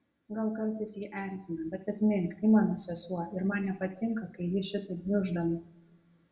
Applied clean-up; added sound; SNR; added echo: none; none; none; reverberation time 0.6 s.